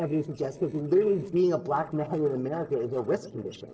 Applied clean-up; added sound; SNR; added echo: neural separator model SepFormer DNS4.